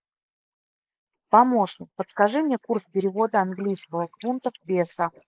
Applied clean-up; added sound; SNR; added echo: neural mask model Resemble Enhance denoiser.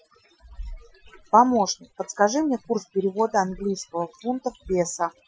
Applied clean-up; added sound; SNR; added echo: classical method Wiener filter.